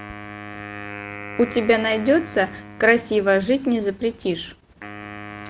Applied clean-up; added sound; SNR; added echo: none; Wind instrument, woodwind instrument; 14 dB; none.